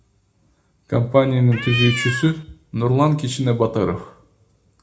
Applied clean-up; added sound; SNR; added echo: none; Cat; 5 dB; reverberation time 0.3 s.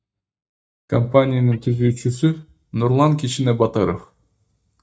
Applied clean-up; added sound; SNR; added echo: neural mask model DeepFilterNet 3.